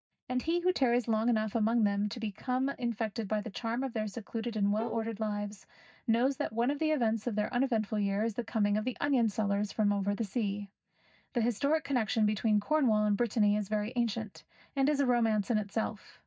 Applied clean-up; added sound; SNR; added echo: neural mask model DeepFilterNet 3.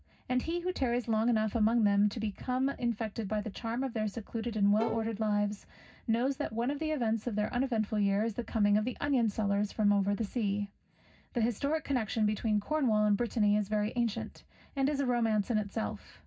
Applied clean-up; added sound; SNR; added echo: none; Bowed string instrument; 11 dB; reverberation time 0.4 s.